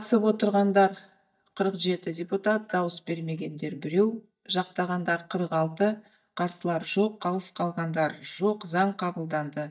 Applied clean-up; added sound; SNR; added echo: neural mask model DeepFilterNet 3.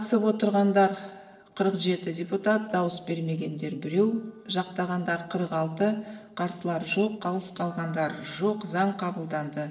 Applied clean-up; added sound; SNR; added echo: neural separator model SepFormer DNS4.